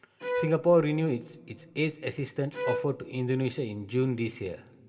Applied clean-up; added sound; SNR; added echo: none; Bowed string instrument; 9 dB; reverberation time 1.7 s.